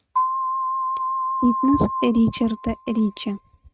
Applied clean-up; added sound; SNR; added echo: neural mask model RNNoise.